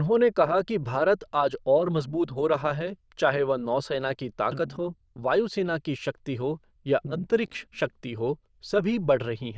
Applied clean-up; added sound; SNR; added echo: neural diffusion model UNIVERSE++.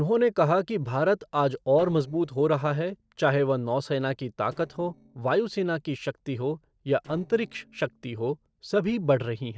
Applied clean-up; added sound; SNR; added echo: neural separator model SepFormer DNS4.